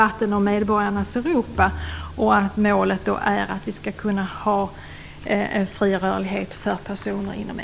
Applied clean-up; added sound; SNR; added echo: none; none; none; none.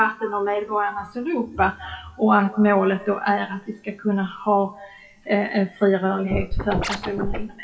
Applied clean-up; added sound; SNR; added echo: classical method WPE with log-MMSE.